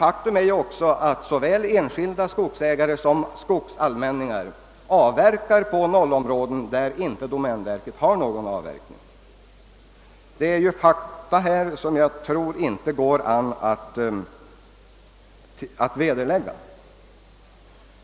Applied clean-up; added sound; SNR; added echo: none; none; none; none.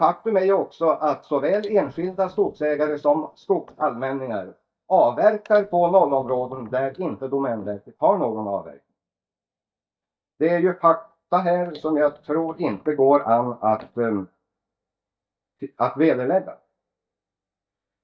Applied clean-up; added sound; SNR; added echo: neural mask model DeepFilterNet 3.